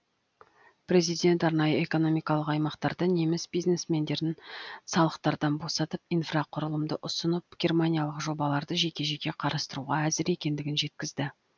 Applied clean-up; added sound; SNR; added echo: none; none; none; none.